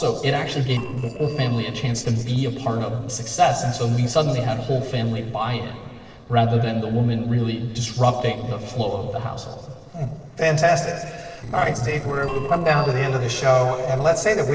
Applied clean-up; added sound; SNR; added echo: neural separator model SepFormer DNS4.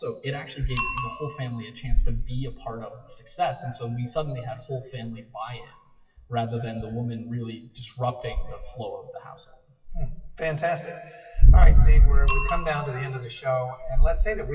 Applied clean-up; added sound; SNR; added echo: classical method WPE with log-MMSE.